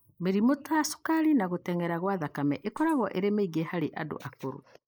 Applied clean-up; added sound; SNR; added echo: neural mask model Resemble Enhance denoiser.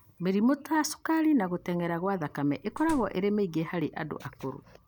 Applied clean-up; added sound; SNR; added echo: none; Slam; 15 dB; none.